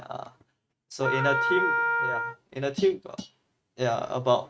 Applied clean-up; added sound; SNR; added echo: neural mask model RNNoise.